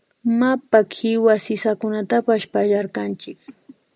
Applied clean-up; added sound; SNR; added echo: none; none; none; none.